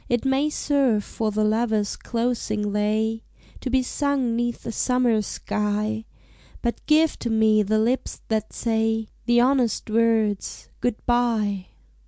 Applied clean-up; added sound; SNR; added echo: none; none; none; none.